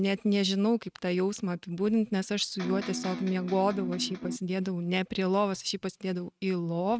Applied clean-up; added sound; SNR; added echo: neural mask model RNNoise.